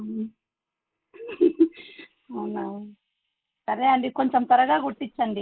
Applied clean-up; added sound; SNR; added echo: neural mask model Resemble Enhance denoiser.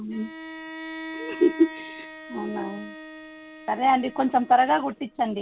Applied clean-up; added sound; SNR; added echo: none; Bowed string instrument; 14 dB; none.